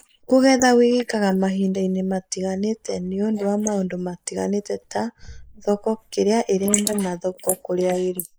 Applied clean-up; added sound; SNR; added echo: neural mask model Resemble Enhance denoiser.